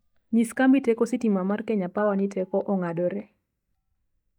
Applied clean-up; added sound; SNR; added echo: neural mask model DeepFilterNet 3.